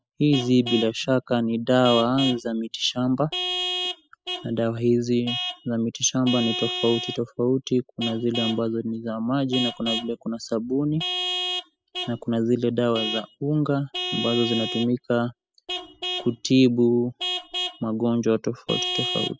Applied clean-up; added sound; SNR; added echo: classical method spectral subtraction.